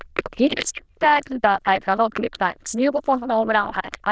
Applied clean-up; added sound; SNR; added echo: neural diffusion model UNIVERSE++.